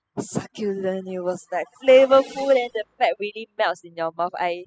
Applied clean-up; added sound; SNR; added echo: classical method spectral subtraction.